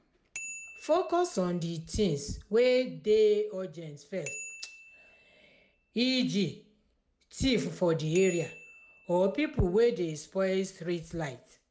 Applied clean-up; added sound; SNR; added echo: none; Bicycle bell; 20 dB; none.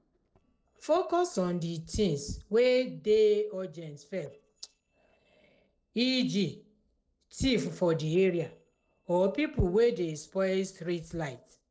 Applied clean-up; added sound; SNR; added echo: neural separator model SepFormer DNS4.